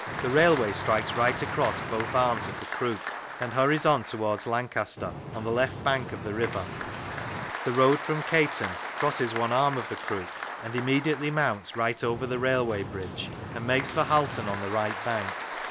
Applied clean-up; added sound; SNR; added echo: none; Applause + Boat, Water vehicle; 8 dB; none.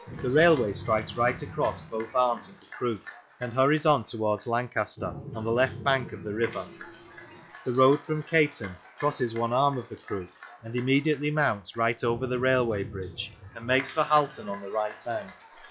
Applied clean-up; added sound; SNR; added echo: classical method log-MMSE.